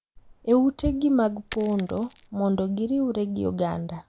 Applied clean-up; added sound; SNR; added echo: none; Coin (dropping); 19 dB; none.